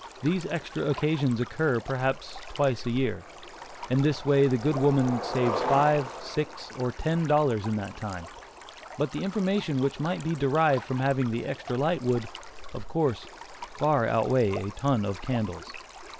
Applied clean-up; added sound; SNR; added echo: none; Stream + Skateboard; 12 dB; none.